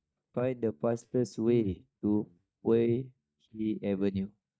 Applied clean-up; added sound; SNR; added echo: neural mask model DeepFilterNet 3.